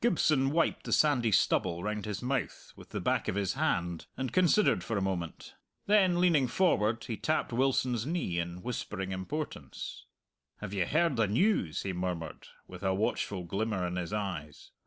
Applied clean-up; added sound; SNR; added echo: none; none; none; none.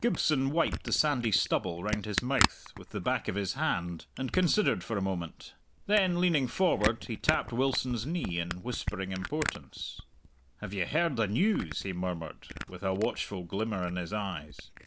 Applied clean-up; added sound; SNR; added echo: none; Camera; 8 dB; none.